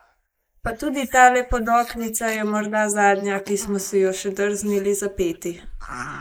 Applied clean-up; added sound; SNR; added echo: neural mask model Resemble Enhance denoiser.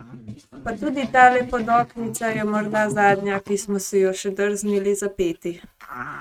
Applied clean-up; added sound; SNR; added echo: neural mask model RNNoise.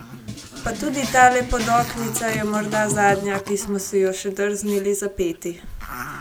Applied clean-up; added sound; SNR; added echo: none; Growling + Drum kit; 11 dB; none.